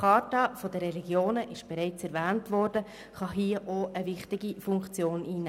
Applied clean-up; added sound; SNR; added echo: none; none; none; none.